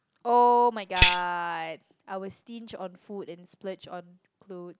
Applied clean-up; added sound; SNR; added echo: none; Tambourine; -4 dB; none.